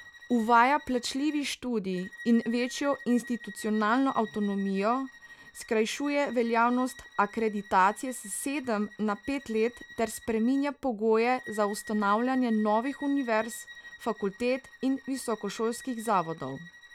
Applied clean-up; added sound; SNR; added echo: none; Bowed string instrument; 19 dB; none.